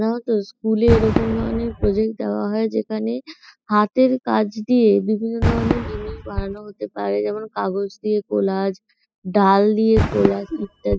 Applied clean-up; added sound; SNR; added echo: classical method spectral subtraction.